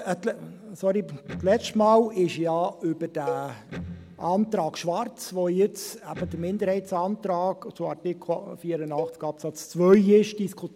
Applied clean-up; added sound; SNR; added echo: none; Cowbell + Electric guitar; 14 dB; none.